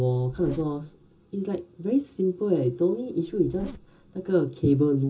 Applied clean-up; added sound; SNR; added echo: none; Zipper (clothing); 18 dB; reverberation time 0.2 s.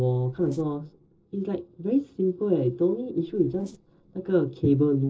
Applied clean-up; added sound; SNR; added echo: neural separator model SepFormer DNS4.